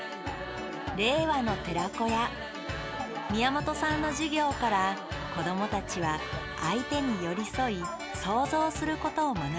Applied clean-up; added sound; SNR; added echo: none; none; none; none.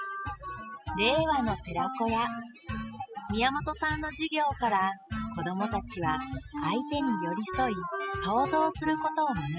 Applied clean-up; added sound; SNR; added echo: classical method spectral subtraction.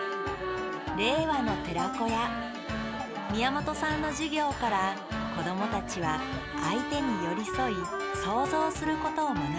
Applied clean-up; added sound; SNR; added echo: none; Wind instrument, woodwind instrument; 6 dB; none.